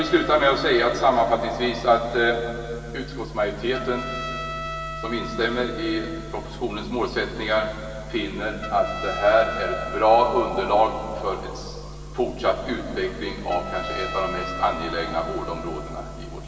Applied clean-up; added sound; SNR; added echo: none; Trumpet; 12 dB; reverberation time 2.5 s.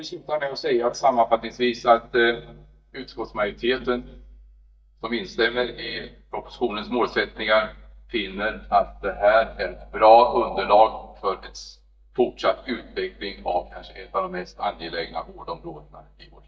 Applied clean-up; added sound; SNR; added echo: neural mask model DeepFilterNet 3.